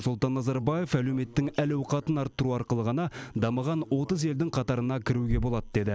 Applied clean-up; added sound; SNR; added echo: none; none; none; none.